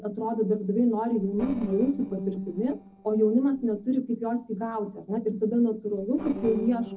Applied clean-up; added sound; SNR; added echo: neural separator model SepFormer DNS4.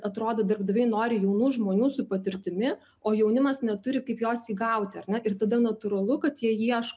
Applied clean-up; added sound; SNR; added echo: none; none; none; none.